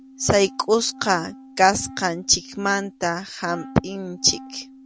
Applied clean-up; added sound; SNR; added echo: none; Wind instrument, woodwind instrument; 18 dB; none.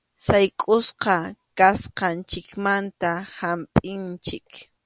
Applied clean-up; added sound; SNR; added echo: none; none; none; none.